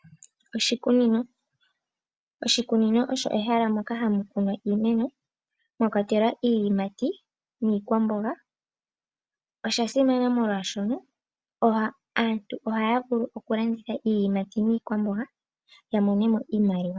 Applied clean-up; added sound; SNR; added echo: none; none; none; none.